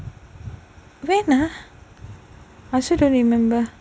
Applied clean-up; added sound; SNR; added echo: none; none; none; none.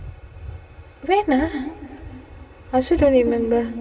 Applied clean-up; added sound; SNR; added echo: none; none; none; reverberation time 1.4 s.